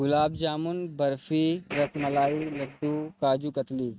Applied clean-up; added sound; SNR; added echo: neural mask model RNNoise.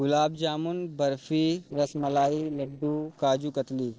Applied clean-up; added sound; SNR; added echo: neural separator model SepFormer DNS4.